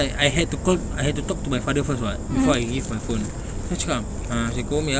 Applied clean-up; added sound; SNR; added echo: none; none; none; none.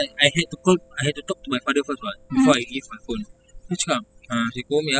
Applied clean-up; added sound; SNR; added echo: classical method spectral subtraction.